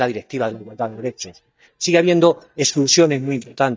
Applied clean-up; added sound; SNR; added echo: neural mask model DeepFilterNet 3.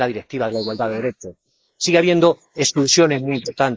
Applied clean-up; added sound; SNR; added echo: neural mask model Resemble Enhance denoiser.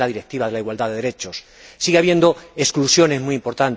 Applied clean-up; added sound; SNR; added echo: none; none; none; none.